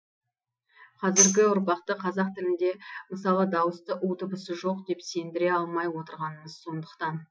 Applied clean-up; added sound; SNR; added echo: classical method Wiener filter.